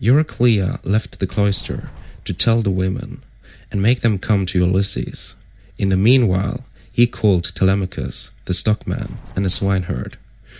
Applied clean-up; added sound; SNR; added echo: none; Sliding door; 17 dB; none.